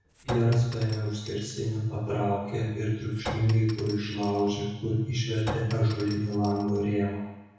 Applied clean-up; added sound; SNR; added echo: none; Chink, clink; 14 dB; reverberation time 1.0 s.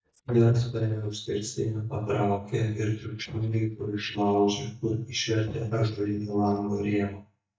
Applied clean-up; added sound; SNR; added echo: neural mask model DeepFilterNet 3.